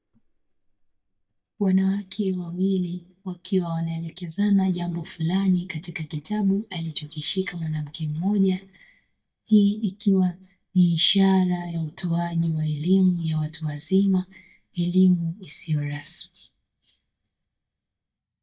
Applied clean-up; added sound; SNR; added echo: neural mask model DeepFilterNet 3.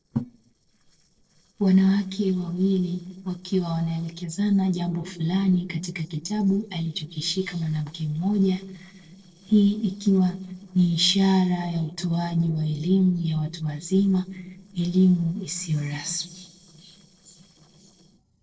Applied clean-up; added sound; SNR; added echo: neural separator model SepFormer DNS4.